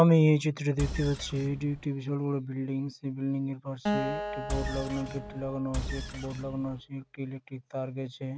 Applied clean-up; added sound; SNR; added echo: none; Acoustic guitar + Engine; 6 dB; none.